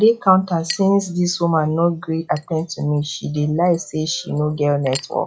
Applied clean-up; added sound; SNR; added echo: classical method log-MMSE.